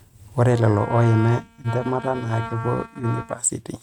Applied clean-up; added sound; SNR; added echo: neural mask model RNNoise.